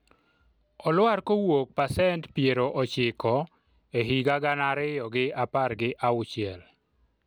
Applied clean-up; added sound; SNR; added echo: none; none; none; none.